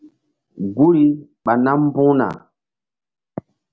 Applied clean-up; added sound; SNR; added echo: none; none; none; none.